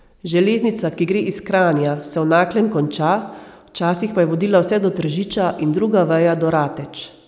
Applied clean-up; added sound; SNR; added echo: none; none; none; none.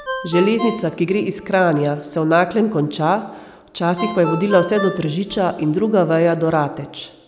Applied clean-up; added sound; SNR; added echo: none; Ringtone; 13 dB; none.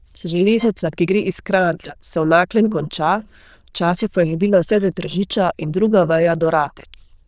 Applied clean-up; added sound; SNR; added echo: neural diffusion model UNIVERSE++.